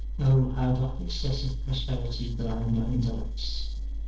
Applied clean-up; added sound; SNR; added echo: neural separator model SepFormer DNS4.